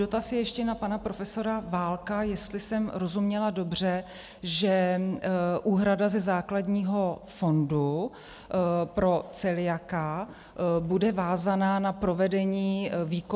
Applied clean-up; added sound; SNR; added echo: none; none; none; none.